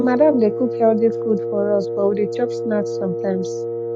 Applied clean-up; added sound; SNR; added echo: none; Wind instrument, woodwind instrument; 4 dB; none.